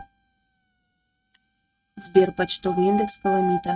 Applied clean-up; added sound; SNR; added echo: neural mask model RNNoise.